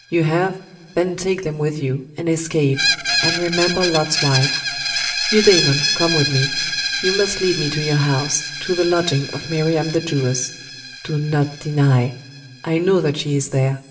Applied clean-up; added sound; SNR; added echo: none; Screech; 5 dB; reverberation time 1.4 s.